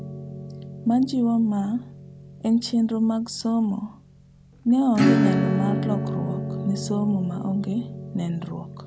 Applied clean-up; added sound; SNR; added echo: none; Acoustic guitar / Strum; 4 dB; none.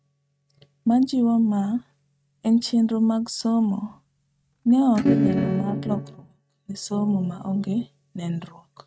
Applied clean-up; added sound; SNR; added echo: neural mask model RNNoise.